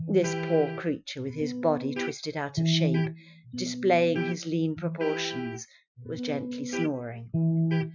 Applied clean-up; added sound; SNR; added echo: classical method Wiener filter.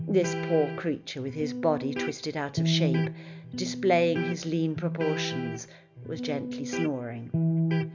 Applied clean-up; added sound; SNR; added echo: none; Electric guitar; 1 dB; none.